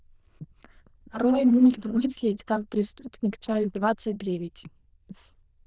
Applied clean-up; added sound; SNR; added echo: neural diffusion model UNIVERSE++.